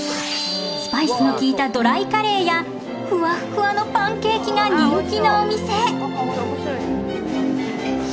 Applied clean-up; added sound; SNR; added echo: none; Brass instrument; 6 dB; none.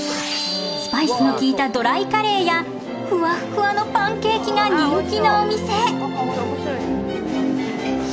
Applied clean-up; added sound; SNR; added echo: none; none; none; none.